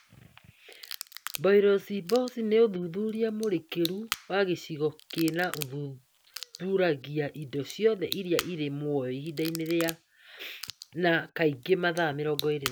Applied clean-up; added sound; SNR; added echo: none; Crack / Crackle; 14 dB; none.